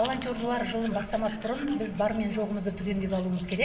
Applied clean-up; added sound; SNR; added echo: none; Domestic sounds, home sounds; 15 dB; reverberation time 0.9 s.